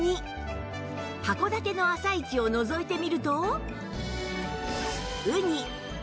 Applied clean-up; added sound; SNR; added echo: none; none; none; none.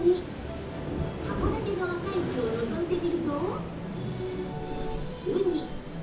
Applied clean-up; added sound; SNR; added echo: none; Waves, surf; 5 dB; reverberation time 0.6 s.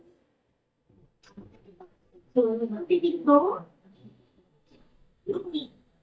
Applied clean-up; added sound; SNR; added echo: neural mask model DeepFilterNet 3.